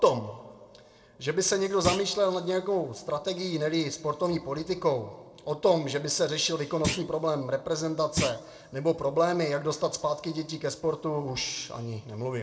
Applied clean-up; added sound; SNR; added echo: none; Thump, thud; 5 dB; reverberation time 1.3 s.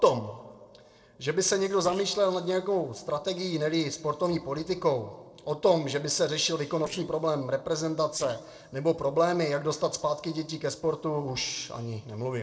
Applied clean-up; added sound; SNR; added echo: neural separator model SepFormer DNS4.